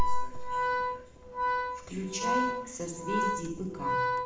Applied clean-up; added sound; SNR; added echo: none; Organ; 0 dB; reverberation time 0.7 s.